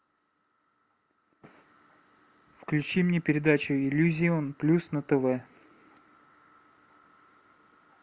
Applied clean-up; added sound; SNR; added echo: none; none; none; none.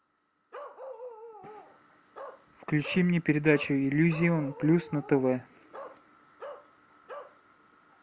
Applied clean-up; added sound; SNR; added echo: none; Bark; 16 dB; none.